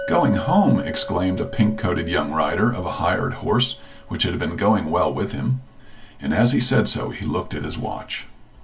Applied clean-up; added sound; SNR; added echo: none; Chink, clink; 16 dB; reverberation time 0.1 s.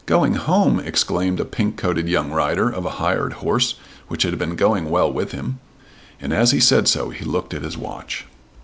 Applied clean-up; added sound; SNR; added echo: none; none; none; none.